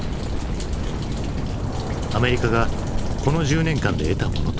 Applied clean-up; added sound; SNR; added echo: none; Thunder; 6 dB; none.